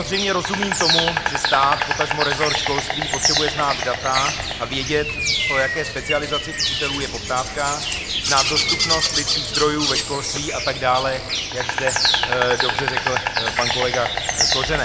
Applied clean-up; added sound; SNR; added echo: none; Insect; -2 dB; none.